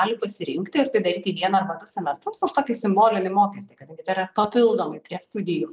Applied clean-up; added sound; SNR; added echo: none; none; none; none.